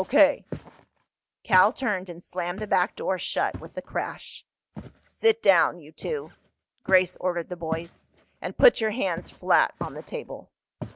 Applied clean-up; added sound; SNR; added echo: none; Walk, footsteps; 17 dB; none.